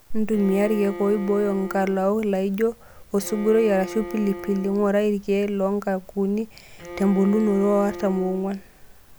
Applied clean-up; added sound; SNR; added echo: none; Bowed string instrument; 14 dB; none.